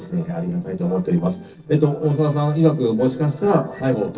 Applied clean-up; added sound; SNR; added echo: neural separator model SepFormer DNS4.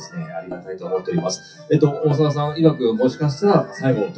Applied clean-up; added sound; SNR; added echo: classical method WPE with log-MMSE.